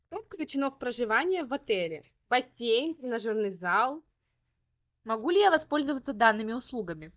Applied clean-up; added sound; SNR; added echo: neural mask model DeepFilterNet 3.